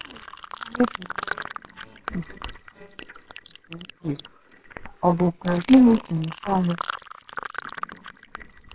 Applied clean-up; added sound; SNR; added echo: neural separator model SepFormer WHAMR!.